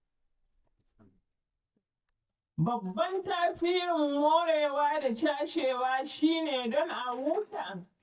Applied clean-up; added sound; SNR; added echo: neural mask model DeepFilterNet 3.